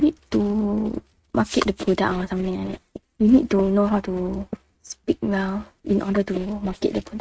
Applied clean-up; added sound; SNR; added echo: neural mask model RNNoise.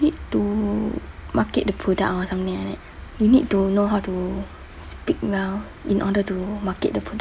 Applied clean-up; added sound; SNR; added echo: none; none; none; none.